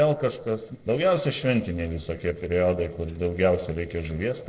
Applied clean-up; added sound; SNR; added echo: neural separator model SepFormer DNS4.